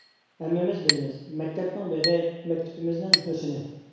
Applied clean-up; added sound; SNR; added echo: none; Chink, clink; 3 dB; reverberation time 1.1 s.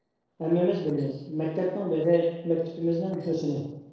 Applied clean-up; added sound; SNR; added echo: neural separator model SepFormer DNS4.